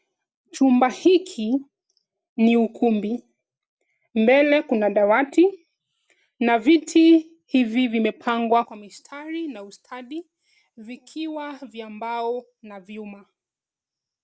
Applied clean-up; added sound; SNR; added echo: none; none; none; none.